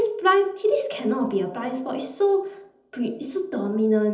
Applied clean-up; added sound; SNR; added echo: none; none; none; reverberation time 1.2 s.